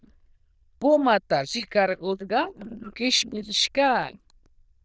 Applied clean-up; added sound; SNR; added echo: neural diffusion model UNIVERSE++.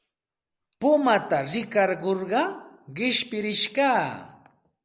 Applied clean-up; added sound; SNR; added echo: none; none; none; none.